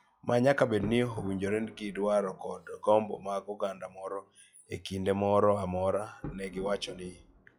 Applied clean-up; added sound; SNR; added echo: classical method log-MMSE.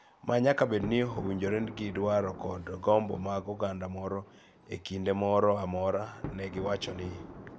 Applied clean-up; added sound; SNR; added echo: none; Thunder; 15 dB; none.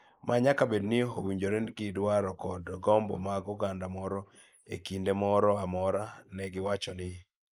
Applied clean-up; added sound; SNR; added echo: neural mask model Resemble Enhance denoiser.